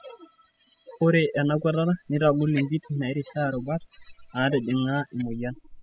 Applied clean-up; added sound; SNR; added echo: classical method spectral subtraction.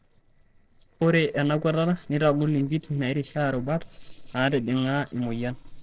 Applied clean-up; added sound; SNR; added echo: neural separator model SepFormer DNS4.